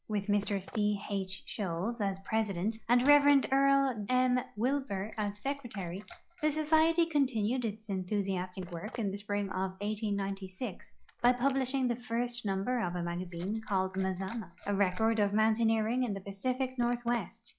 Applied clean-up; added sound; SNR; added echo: classical method log-MMSE.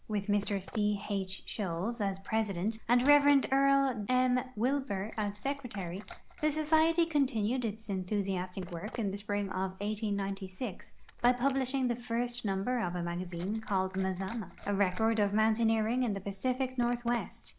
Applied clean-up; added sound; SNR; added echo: none; Liquid; 16 dB; none.